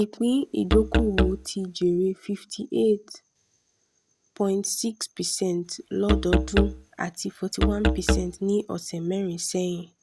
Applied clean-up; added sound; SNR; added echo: none; Musical instrument; -1 dB; none.